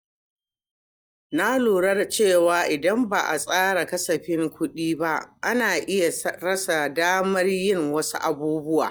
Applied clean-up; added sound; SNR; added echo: neural mask model DeepFilterNet 3.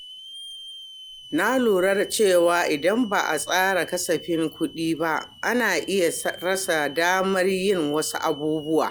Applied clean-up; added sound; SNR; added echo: none; Hiss / Alarm; 19 dB; none.